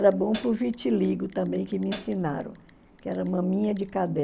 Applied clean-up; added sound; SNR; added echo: none; Bell + Hi-hat; 6 dB; none.